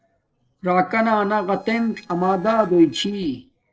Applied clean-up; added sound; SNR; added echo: neural separator model SepFormer DNS4.